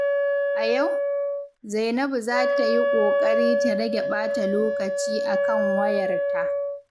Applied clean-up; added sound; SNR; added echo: none; Wind instrument, woodwind instrument; -4 dB; none.